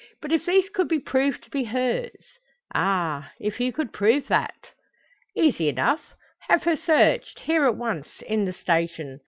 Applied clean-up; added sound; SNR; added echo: none; none; none; none.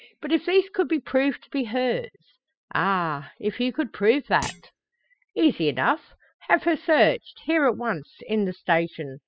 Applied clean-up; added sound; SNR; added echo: classical method spectral subtraction.